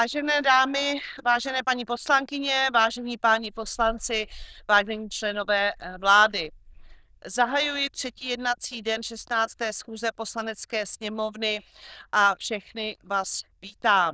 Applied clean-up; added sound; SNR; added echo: neural diffusion model UNIVERSE++.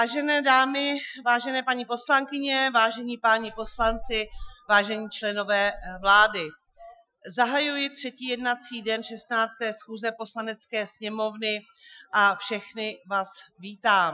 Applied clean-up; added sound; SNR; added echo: classical method Wiener filter.